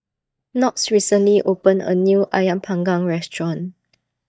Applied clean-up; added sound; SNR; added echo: neural mask model DeepFilterNet 3.